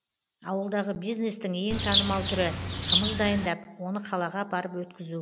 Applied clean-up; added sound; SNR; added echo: none; Bird; -4 dB; none.